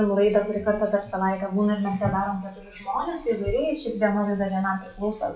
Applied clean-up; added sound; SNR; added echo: classical method log-MMSE.